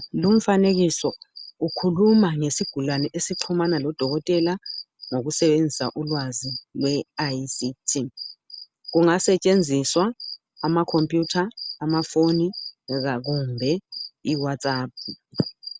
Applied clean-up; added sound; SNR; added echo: none; none; none; none.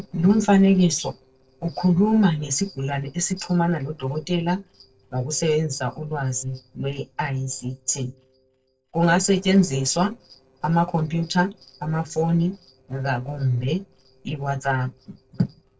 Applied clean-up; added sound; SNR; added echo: neural separator model SepFormer DNS4.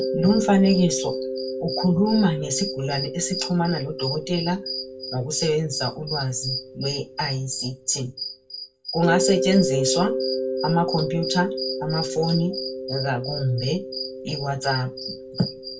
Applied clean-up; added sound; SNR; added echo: none; Mallet percussion; 6 dB; reverberation time 0.2 s.